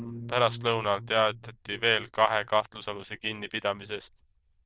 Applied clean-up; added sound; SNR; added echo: neural diffusion model UNIVERSE++.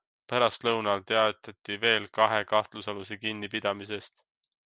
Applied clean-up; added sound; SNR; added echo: none; none; none; none.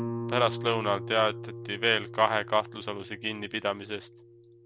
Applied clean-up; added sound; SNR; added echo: none; Guitar; 9 dB; none.